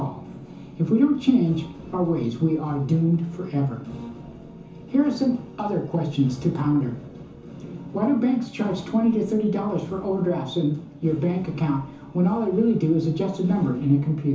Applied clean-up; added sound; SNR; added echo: none; none; none; reverberation time 0.9 s.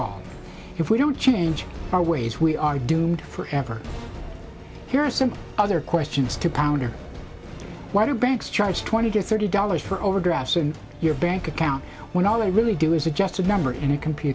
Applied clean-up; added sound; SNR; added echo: none; none; none; none.